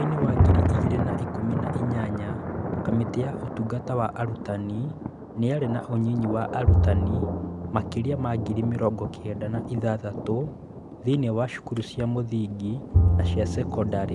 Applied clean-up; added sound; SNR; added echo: none; Bowed string instrument + Thunder; -1 dB; none.